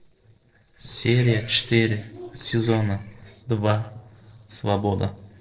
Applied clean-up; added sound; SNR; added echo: neural separator model SepFormer DNS4.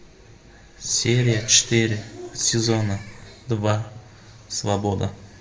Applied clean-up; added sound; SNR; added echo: none; Meow / Purr; 19 dB; reverberation time 1.1 s.